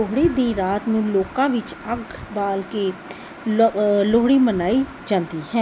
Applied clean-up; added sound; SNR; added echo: none; none; none; none.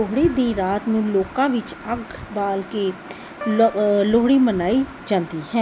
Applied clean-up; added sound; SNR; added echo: none; Piano; 17 dB; none.